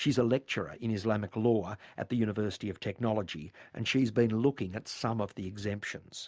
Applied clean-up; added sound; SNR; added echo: none; none; none; none.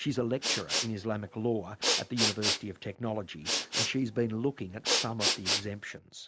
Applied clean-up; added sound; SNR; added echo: none; Respiratory sounds; -1 dB; none.